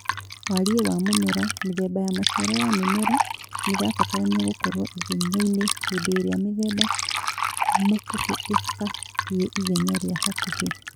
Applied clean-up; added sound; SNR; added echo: none; Fill (with liquid); 3 dB; none.